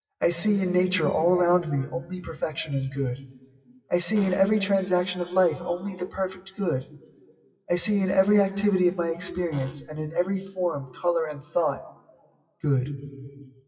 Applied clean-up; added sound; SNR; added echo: classical method WPE with log-MMSE.